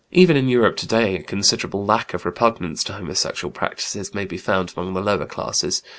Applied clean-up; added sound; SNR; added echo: none; none; none; none.